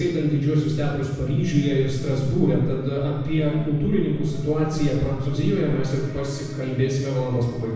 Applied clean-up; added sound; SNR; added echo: none; Thunder / Wind / Bird vocalization, bird call, bird song; 11 dB; reverberation time 1.1 s.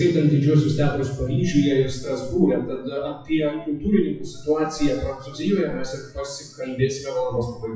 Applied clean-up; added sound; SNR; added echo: classical method WPE with log-MMSE.